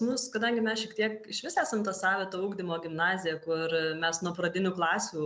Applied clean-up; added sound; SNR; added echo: none; none; none; none.